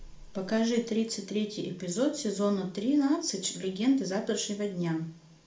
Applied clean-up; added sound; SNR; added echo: none; none; none; reverberation time 0.4 s.